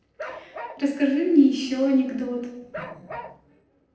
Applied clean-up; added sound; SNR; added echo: neural separator model SepFormer DNS4.